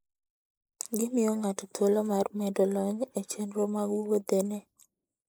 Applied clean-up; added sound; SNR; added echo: neural mask model Resemble Enhance denoiser.